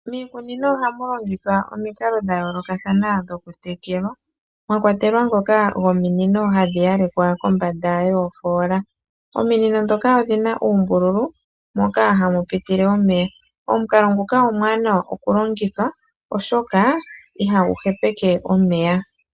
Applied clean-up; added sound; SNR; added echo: none; none; none; none.